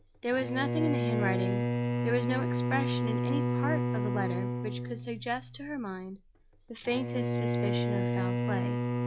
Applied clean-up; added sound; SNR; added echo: none; Bowed string instrument; -4 dB; none.